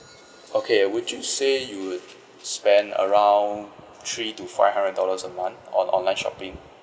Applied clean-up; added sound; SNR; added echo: none; none; none; none.